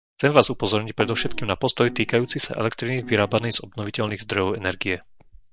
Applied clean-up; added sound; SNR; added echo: neural mask model DeepFilterNet 3.